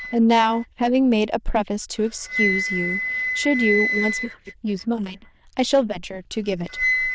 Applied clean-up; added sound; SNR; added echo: neural diffusion model UNIVERSE++.